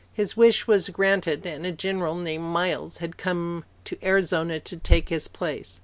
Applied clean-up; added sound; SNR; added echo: none; none; none; none.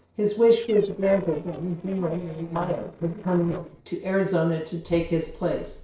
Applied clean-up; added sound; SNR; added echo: neural separator model SepFormer DNS4.